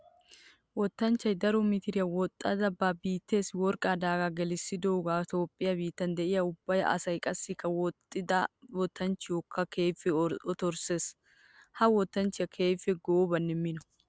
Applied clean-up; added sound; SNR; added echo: none; none; none; none.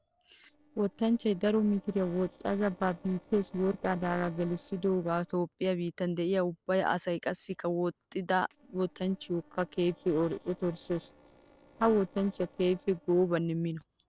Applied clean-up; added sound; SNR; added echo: neural separator model SepFormer DNS4.